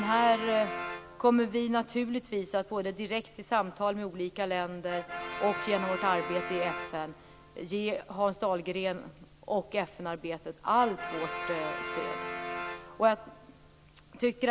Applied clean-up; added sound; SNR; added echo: none; Brass instrument; 10 dB; none.